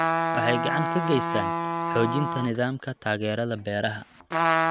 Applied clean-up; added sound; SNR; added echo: none; Trumpet; 0 dB; none.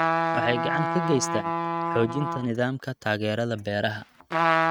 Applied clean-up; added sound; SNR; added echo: neural mask model RNNoise.